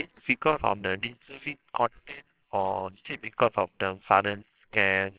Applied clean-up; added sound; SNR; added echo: neural separator model SepFormer WHAMR!.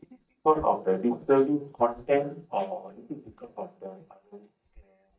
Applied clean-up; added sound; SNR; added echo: neural mask model DeepFilterNet 3.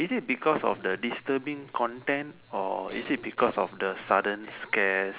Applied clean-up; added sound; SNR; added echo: none; none; none; none.